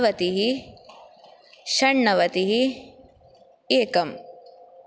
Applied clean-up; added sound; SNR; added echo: none; none; none; none.